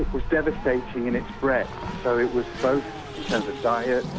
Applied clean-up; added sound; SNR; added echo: none; Race car, auto racing; 7 dB; none.